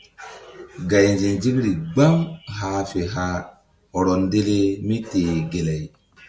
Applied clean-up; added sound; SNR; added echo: none; none; none; none.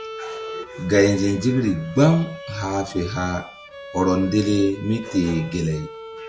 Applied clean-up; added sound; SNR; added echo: none; Bowed string instrument; 15 dB; none.